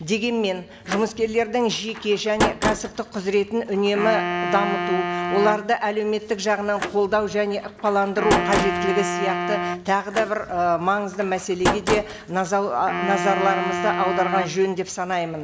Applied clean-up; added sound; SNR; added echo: none; Wind instrument, woodwind instrument + Slam; 4 dB; none.